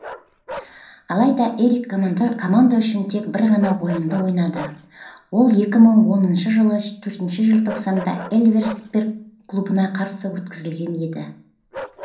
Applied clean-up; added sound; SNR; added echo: none; Bark; 20 dB; reverberation time 0.6 s.